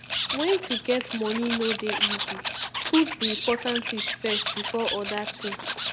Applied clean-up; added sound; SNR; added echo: none; Rattle / Glass + Animal; 2 dB; none.